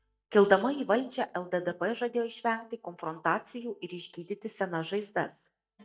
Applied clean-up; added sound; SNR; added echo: neural mask model DeepFilterNet 3.